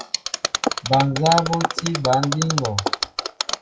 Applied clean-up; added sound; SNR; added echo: classical method WPE with log-MMSE.